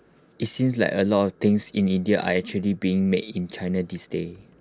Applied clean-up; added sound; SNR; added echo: none; none; none; none.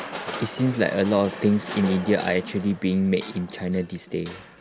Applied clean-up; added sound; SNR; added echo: none; Crushing; 13 dB; none.